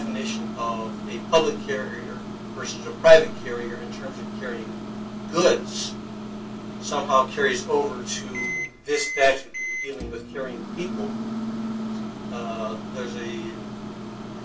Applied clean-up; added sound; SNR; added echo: none; Microwave oven; 7 dB; reverberation time 0.2 s.